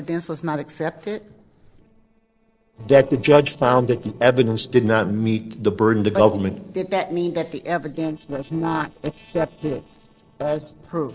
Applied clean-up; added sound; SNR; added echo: neural separator model SepFormer DNS4.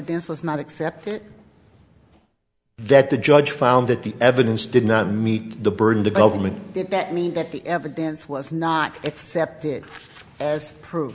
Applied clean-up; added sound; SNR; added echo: none; none; none; none.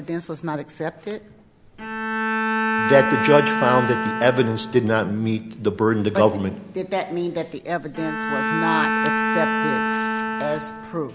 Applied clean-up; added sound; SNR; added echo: none; Bowed string instrument; 3 dB; none.